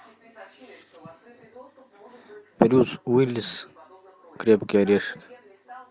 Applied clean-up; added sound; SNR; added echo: none; none; none; none.